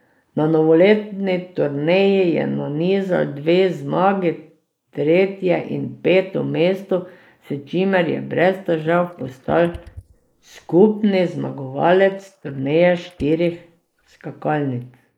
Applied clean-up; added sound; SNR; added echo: neural mask model Resemble Enhance denoiser.